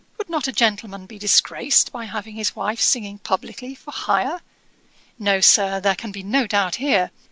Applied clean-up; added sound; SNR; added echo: none; none; none; none.